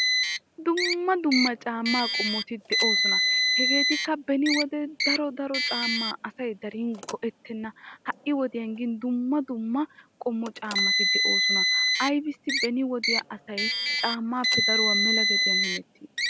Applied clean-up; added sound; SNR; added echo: none; Car; -2 dB; none.